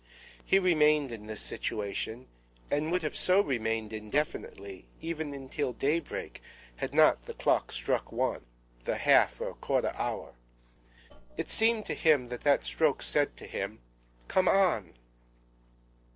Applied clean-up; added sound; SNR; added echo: neural separator model SepFormer DNS4.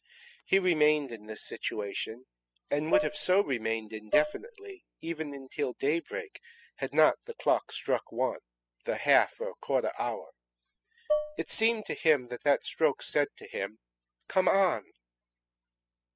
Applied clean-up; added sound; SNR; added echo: classical method spectral subtraction.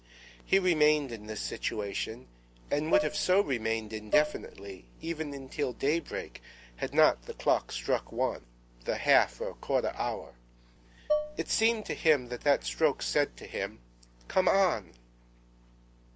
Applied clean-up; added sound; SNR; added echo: none; Dishes, pots, and pans; 3 dB; none.